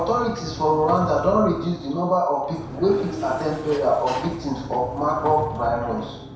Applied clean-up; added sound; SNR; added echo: none; Sliding door; 12 dB; reverberation time 0.7 s.